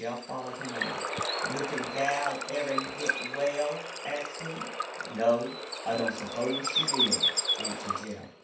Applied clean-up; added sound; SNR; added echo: none; Water / Bird; -1 dB; reverberation time 0.6 s.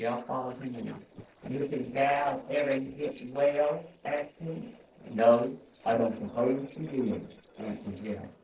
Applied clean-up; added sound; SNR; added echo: neural separator model SepFormer DNS4.